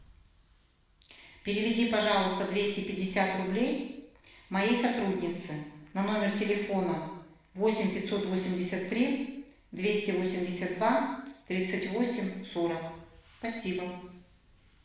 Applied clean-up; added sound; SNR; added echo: none; none; none; reverberation time 0.9 s.